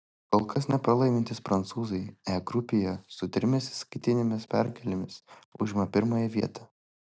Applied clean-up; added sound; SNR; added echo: none; none; none; none.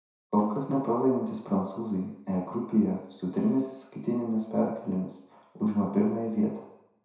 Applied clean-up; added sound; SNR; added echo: none; none; none; reverberation time 0.7 s.